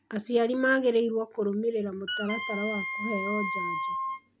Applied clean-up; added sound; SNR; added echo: none; Wind instrument, woodwind instrument; 4 dB; none.